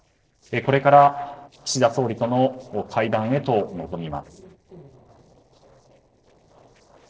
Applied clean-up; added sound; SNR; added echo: neural separator model SepFormer DNS4.